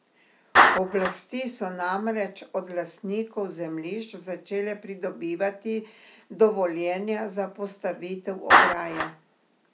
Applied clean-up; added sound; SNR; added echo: none; Clapping; -1 dB; none.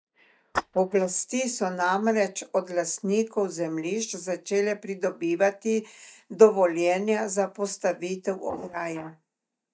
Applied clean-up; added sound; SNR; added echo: neural mask model DeepFilterNet 3.